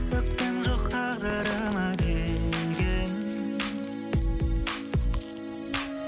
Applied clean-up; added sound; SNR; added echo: none; Chewing, mastication; 18 dB; none.